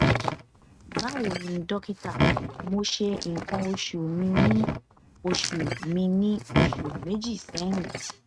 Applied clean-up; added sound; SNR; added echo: neural mask model RNNoise.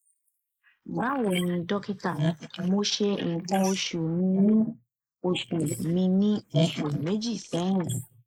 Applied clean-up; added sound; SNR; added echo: neural mask model Resemble Enhance denoiser.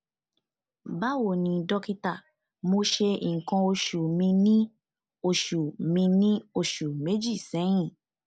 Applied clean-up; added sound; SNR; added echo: none; none; none; none.